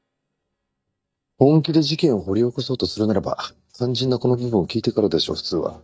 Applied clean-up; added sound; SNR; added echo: neural mask model DeepFilterNet 3.